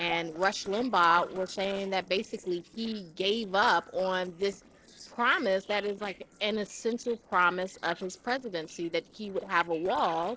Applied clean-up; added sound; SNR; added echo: neural separator model SepFormer DNS4.